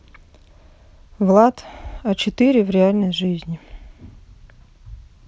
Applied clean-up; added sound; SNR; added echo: none; none; none; none.